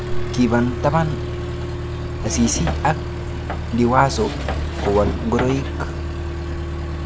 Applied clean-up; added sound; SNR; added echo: none; Accelerating, revving, vroom; 3 dB; none.